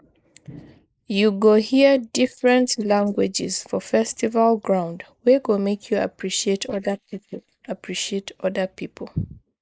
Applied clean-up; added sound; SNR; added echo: neural mask model Resemble Enhance denoiser.